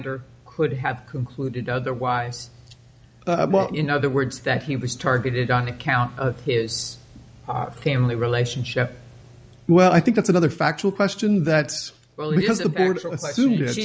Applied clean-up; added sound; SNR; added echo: none; none; none; none.